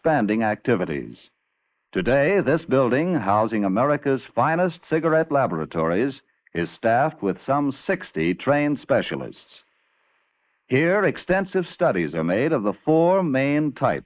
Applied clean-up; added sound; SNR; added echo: neural mask model Resemble Enhance denoiser.